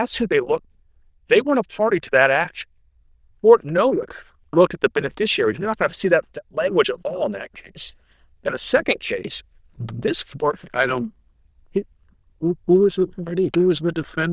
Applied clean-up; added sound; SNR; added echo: neural diffusion model UNIVERSE++.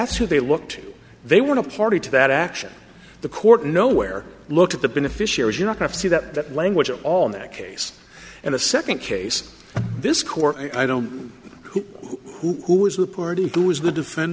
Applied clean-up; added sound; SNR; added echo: none; none; none; none.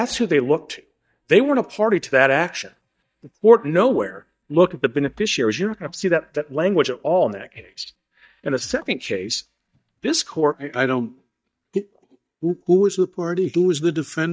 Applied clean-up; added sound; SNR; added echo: neural mask model DeepFilterNet 3.